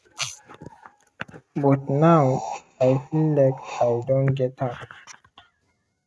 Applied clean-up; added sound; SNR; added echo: neural mask model RNNoise.